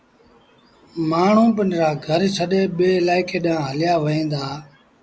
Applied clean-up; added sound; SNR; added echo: none; none; none; none.